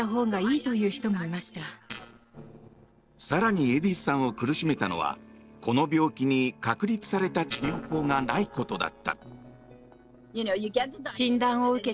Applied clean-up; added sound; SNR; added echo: neural separator model SepFormer DNS4.